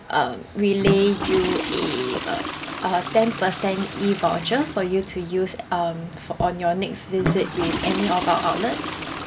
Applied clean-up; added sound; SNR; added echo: none; Toilet flush / Water; 6 dB; none.